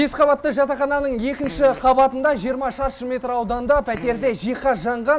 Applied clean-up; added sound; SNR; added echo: none; Fart; 19 dB; none.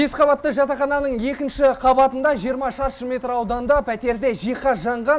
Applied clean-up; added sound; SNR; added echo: none; none; none; none.